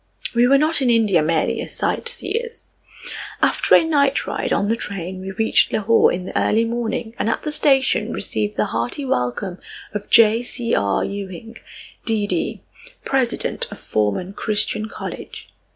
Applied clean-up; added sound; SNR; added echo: none; none; none; none.